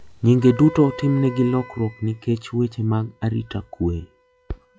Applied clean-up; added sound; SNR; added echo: classical method log-MMSE.